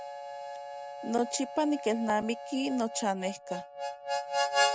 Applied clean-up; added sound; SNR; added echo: none; Harmonica; 2 dB; none.